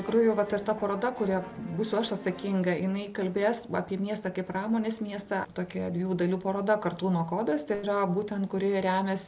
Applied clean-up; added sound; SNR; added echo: none; none; none; none.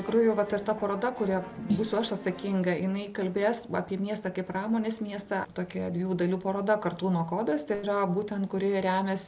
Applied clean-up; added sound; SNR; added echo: none; Snare drum; 8 dB; none.